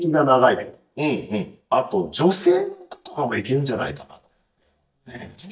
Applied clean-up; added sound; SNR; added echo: neural mask model DeepFilterNet 3.